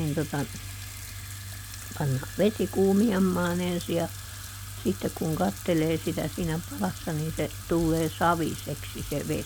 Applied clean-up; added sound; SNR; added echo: none; Sink (filling or washing) / Water tap, faucet; 14 dB; none.